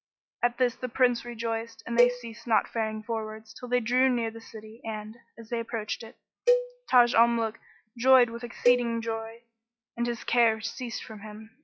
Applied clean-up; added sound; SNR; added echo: classical method log-MMSE.